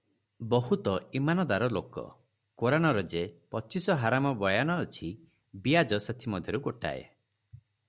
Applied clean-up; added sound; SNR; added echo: none; none; none; none.